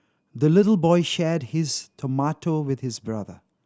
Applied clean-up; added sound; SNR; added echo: none; none; none; none.